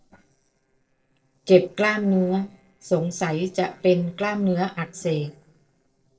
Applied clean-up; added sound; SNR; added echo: neural separator model SepFormer DNS4.